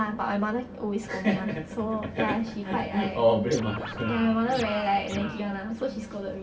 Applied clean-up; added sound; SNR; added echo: none; Scratching (performance technique); 12 dB; reverberation time 0.6 s.